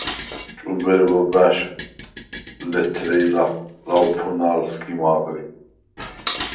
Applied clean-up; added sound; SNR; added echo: none; Dishes, pots, and pans; 15 dB; reverberation time 0.6 s.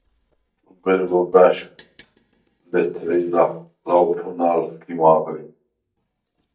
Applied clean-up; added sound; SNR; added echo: neural mask model DeepFilterNet 3.